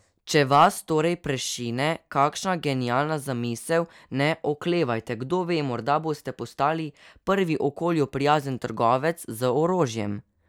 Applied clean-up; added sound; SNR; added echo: none; none; none; none.